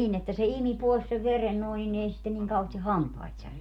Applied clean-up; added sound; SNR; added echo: none; none; none; none.